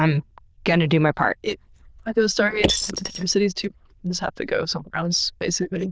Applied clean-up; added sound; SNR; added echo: neural diffusion model UNIVERSE++.